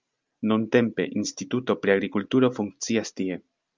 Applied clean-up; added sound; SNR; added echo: none; none; none; none.